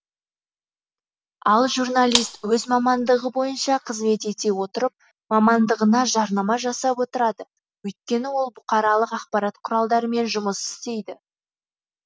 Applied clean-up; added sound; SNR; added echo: none; Gunshot, gunfire; 6 dB; none.